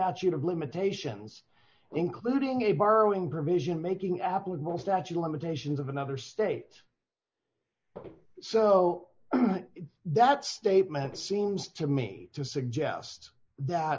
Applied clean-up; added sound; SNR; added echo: neural mask model Resemble Enhance denoiser.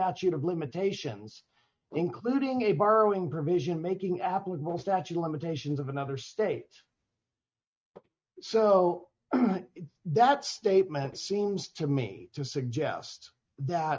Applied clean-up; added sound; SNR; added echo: neural mask model RNNoise.